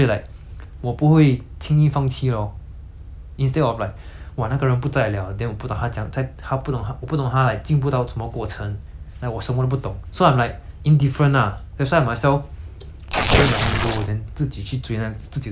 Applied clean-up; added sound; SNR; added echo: none; Tearing; 0 dB; none.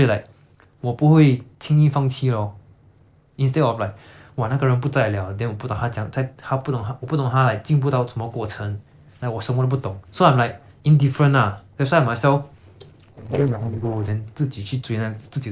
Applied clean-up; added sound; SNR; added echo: neural separator model SepFormer DNS4.